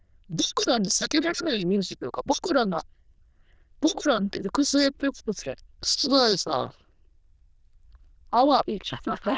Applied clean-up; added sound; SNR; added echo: neural diffusion model UNIVERSE++.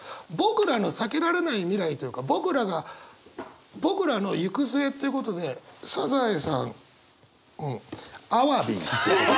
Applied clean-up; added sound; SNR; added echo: none; none; none; none.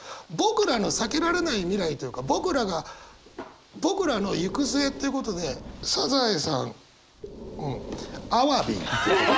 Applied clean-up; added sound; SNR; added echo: none; Breathing; 15 dB; none.